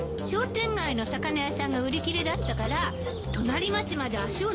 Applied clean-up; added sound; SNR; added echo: none; Bird; 8 dB; none.